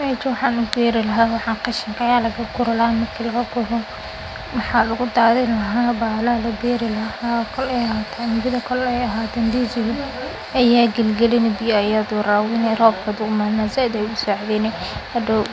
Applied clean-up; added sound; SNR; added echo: none; none; none; none.